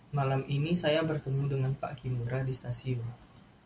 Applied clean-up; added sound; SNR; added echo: none; none; none; none.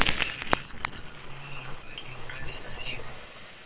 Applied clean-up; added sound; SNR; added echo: neural separator model SepFormer WHAMR!.